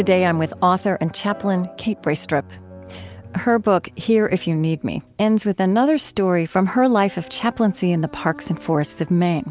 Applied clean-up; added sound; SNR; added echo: none; none; none; none.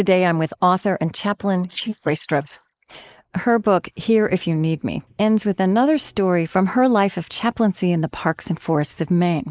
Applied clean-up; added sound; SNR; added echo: neural mask model Resemble Enhance denoiser.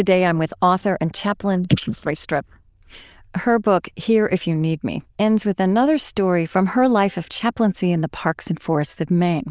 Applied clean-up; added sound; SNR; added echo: neural diffusion model UNIVERSE++.